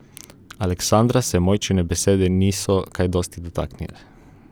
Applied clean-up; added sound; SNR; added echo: none; none; none; none.